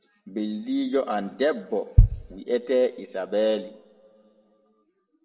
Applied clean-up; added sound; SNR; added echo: none; Bass drum; -4 dB; reverberation time 1.0 s.